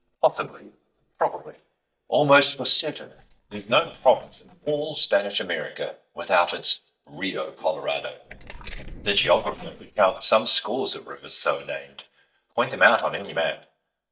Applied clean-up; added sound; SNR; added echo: neural mask model DeepFilterNet 3.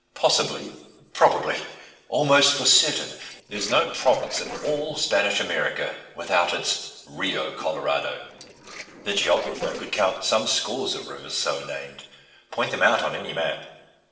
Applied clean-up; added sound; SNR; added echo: neural separator model SepFormer DNS4.